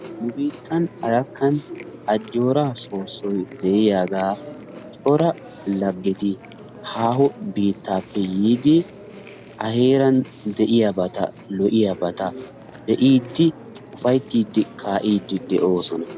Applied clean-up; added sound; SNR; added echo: none; Chewing, mastication; 17 dB; none.